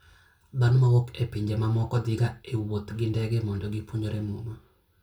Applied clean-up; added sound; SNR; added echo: none; none; none; reverberation time 0.2 s.